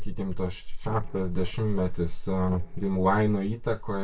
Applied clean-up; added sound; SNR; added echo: neural separator model SepFormer DNS4.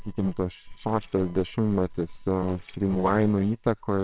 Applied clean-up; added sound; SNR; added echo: neural separator model SepFormer WHAMR!.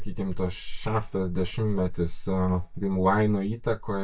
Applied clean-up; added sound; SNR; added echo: neural mask model DeepFilterNet 3.